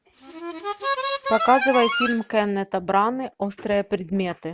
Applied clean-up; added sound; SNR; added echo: none; Harmonica; 3 dB; none.